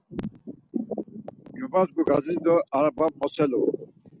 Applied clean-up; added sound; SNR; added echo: none; none; none; none.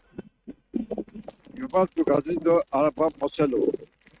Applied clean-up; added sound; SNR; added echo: neural mask model RNNoise.